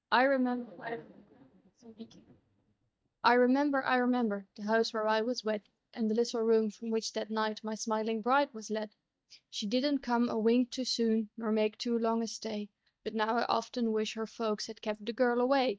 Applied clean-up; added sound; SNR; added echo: neural mask model DeepFilterNet 3.